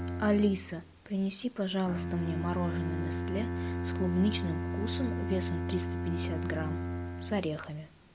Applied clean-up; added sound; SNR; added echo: none; Bowed string instrument; 2 dB; none.